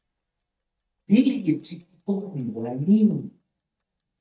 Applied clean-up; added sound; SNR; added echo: neural mask model DeepFilterNet 3.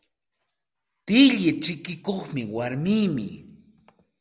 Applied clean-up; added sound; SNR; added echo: none; none; none; none.